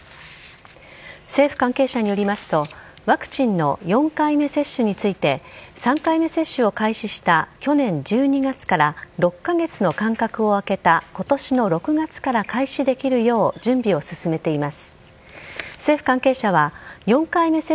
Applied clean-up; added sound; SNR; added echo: none; none; none; none.